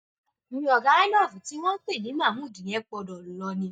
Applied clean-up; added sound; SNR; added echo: neural mask model DeepFilterNet 3.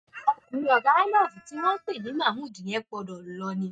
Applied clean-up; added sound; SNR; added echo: neural mask model RNNoise.